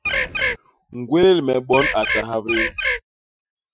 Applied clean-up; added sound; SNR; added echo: classical method Wiener filter.